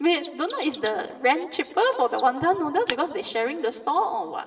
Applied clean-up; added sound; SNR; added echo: none; Mechanisms; 16 dB; reverberation time 2.1 s.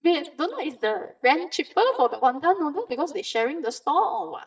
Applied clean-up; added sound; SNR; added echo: neural mask model DeepFilterNet 3.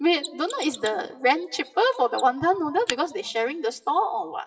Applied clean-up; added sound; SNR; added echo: classical method WPE with log-MMSE.